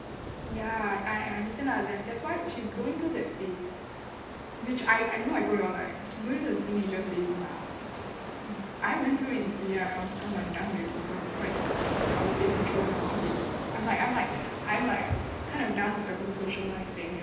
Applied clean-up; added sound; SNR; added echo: none; Ocean; 4 dB; reverberation time 0.9 s.